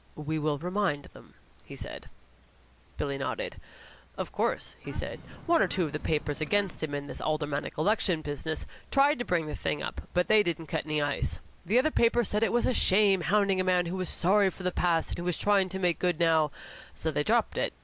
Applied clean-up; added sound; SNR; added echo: none; Bird / Fowl; 17 dB; none.